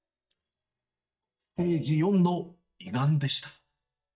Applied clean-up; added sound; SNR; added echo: neural mask model DeepFilterNet 3.